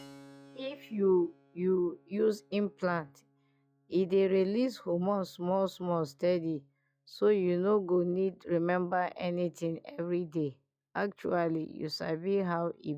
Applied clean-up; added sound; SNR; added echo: classical method log-MMSE.